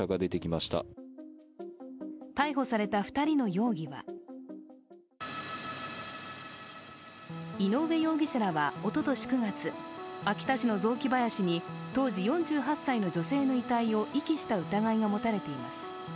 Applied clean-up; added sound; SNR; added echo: none; none; none; none.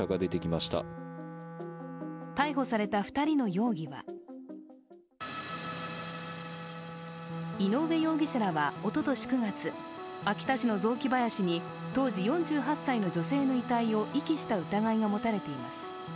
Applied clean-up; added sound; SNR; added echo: none; Wind instrument, woodwind instrument; 15 dB; none.